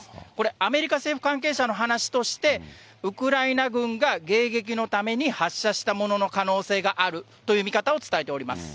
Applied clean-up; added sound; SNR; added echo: none; none; none; none.